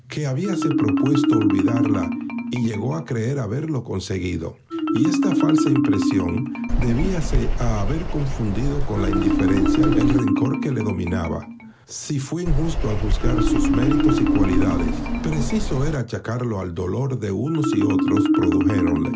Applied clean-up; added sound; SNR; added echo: none; Marimba, xylophone + Bird vocalization, bird call, bird song; -4 dB; none.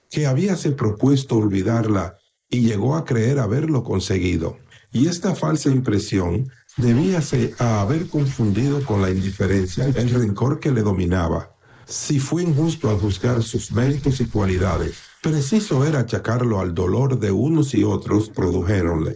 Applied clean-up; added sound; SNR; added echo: neural mask model Resemble Enhance denoiser.